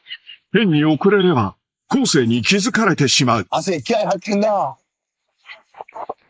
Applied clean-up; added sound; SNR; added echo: neural mask model Resemble Enhance denoiser.